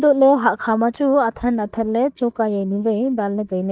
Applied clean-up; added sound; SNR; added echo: neural mask model DeepFilterNet 3.